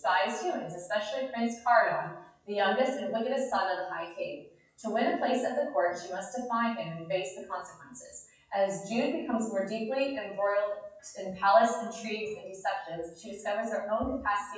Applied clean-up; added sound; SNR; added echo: classical method WPE with log-MMSE.